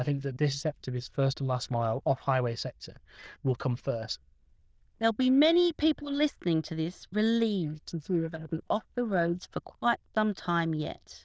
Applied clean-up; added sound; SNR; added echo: neural diffusion model UNIVERSE++.